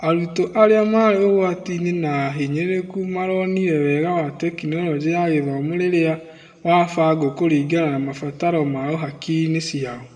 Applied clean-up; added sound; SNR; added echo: none; none; none; reverberation time 1.0 s.